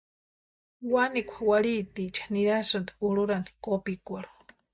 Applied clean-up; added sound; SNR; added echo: neural mask model DeepFilterNet 3.